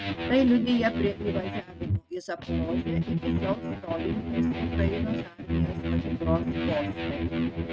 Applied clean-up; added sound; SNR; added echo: neural mask model RNNoise.